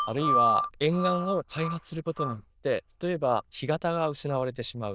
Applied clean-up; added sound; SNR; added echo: neural diffusion model UNIVERSE++.